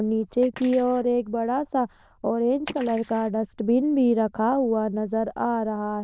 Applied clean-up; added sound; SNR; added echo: neural diffusion model UNIVERSE++.